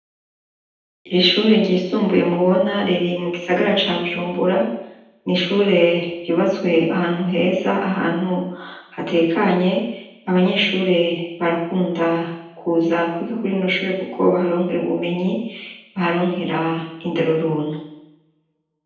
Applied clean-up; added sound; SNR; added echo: none; none; none; reverberation time 0.8 s.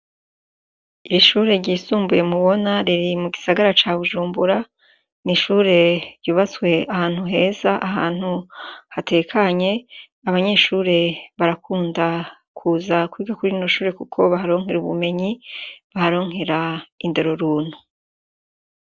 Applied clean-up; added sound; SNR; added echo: none; none; none; none.